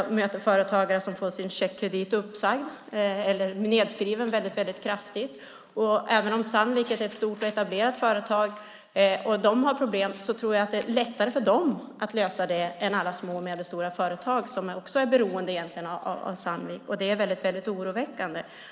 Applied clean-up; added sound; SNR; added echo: neural mask model Resemble Enhance denoiser.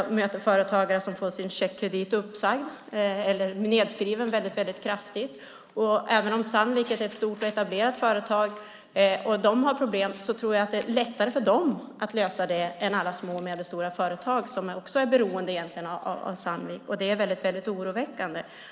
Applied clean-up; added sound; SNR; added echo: none; none; none; none.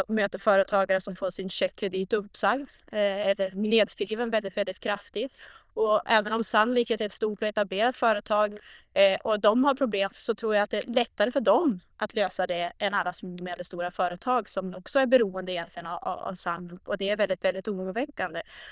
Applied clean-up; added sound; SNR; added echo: neural diffusion model UNIVERSE++.